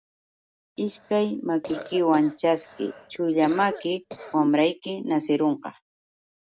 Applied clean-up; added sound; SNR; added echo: none; Cough; 16 dB; none.